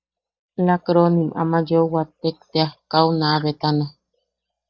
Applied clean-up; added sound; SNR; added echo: neural mask model DeepFilterNet 3.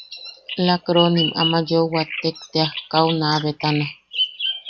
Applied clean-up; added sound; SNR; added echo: none; Bird vocalization, bird call, bird song; 7 dB; none.